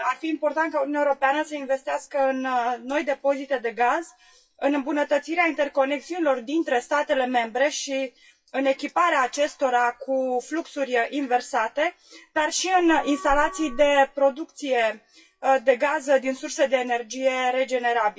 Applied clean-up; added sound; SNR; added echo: classical method WPE with log-MMSE.